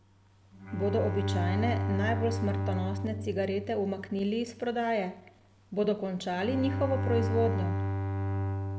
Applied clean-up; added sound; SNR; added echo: none; Bowed string instrument; 1 dB; none.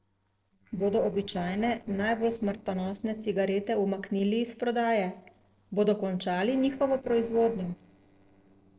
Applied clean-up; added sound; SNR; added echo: neural separator model SepFormer DNS4.